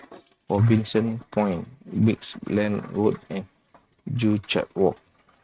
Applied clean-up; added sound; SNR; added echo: neural mask model RNNoise.